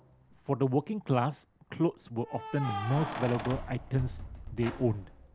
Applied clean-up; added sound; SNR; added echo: none; Keys jangling; 10 dB; none.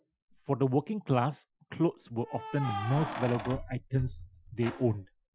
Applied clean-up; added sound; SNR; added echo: classical method Wiener filter.